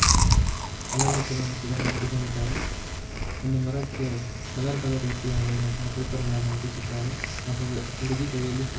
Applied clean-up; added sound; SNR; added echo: none; Chewing, mastication; -1 dB; reverberation time 0.3 s.